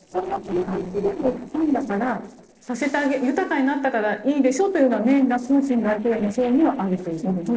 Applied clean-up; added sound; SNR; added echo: neural separator model SepFormer DNS4.